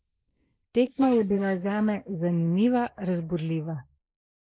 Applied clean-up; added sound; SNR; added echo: neural mask model Resemble Enhance denoiser.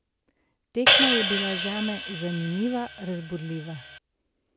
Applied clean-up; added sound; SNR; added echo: none; Hi-hat; -4 dB; none.